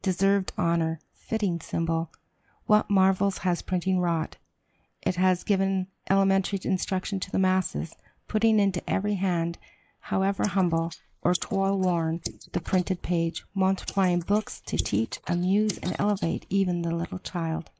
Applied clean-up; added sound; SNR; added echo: neural mask model Resemble Enhance denoiser.